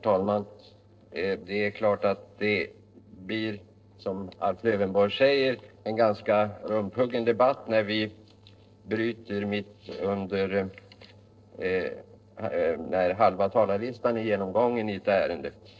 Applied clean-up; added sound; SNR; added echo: neural separator model SepFormer DNS4.